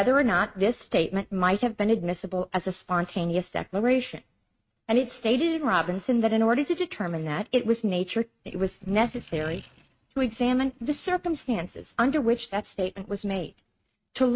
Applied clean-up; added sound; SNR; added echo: neural mask model RNNoise.